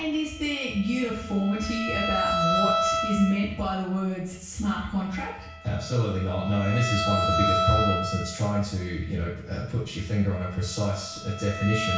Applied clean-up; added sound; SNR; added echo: none; Bowed string instrument; 4 dB; reverberation time 0.6 s.